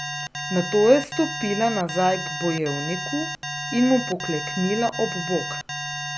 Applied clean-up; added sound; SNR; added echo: none; Alarm; 7 dB; none.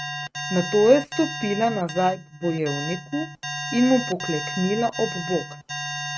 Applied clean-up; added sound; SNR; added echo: neural mask model RNNoise.